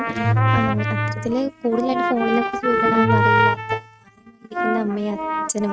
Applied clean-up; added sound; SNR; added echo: neural mask model RNNoise.